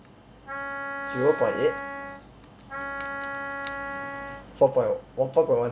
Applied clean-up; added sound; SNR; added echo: none; Wind instrument, woodwind instrument; 7 dB; none.